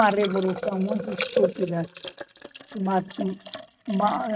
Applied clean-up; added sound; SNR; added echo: neural mask model RNNoise.